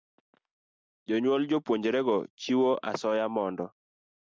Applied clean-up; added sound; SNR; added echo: none; none; none; none.